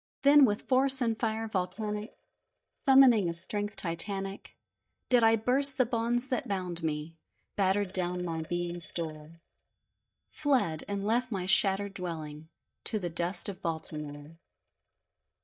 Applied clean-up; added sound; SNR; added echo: neural mask model DeepFilterNet 3.